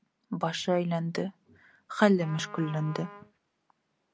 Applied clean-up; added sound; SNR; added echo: none; Trumpet; 16 dB; none.